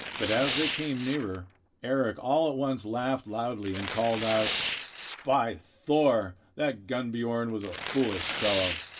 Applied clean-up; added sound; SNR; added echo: none; Tearing; 8 dB; reverberation time 0.1 s.